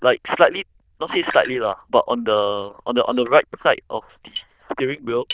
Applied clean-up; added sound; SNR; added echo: neural diffusion model UNIVERSE++.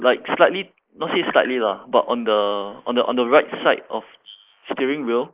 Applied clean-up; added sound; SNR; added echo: neural mask model Resemble Enhance denoiser.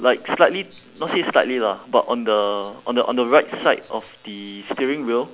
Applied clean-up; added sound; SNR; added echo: none; none; none; none.